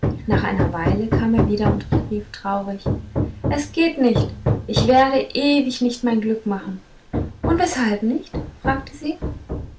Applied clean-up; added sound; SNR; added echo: none; Hammer; 3 dB; none.